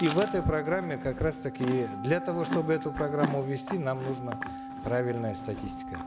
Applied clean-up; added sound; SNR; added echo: none; Wind instrument, woodwind instrument + Chewing, mastication; 6 dB; none.